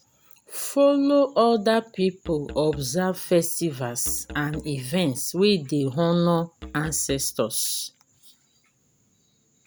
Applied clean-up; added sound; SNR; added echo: none; Musical instrument; 19 dB; none.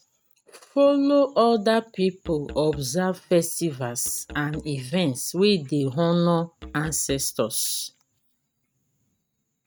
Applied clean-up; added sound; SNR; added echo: neural mask model RNNoise.